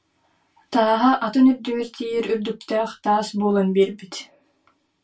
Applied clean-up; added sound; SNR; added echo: none; none; none; reverberation time 0.2 s.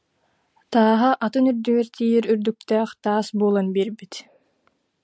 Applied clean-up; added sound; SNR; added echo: none; none; none; none.